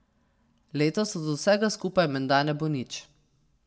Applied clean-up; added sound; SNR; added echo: none; none; none; reverberation time 0.3 s.